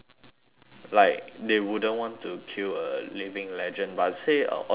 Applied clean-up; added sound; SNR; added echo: none; none; none; none.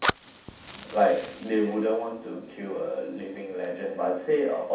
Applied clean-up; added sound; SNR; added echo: none; Fire; 10 dB; reverberation time 0.7 s.